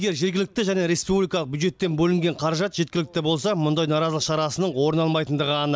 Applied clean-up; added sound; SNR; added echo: none; none; none; none.